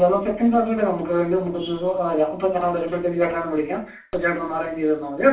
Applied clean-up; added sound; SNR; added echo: none; none; none; reverberation time 0.3 s.